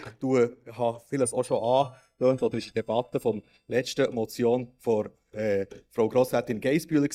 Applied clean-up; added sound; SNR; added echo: neural mask model DeepFilterNet 3.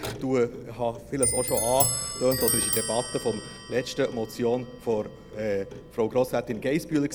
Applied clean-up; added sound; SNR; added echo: none; Clock; 5 dB; none.